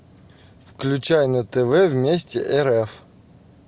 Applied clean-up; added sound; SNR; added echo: none; none; none; none.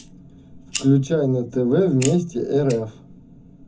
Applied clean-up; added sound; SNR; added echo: none; Fire; 16 dB; reverberation time 0.3 s.